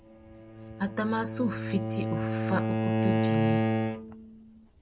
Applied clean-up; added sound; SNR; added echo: none; Bowed string instrument; -5 dB; none.